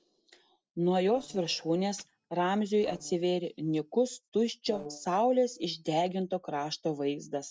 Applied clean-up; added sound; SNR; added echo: neural separator model SepFormer DNS4.